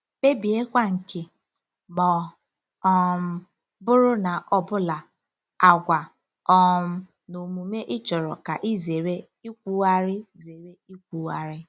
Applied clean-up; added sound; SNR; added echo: none; none; none; none.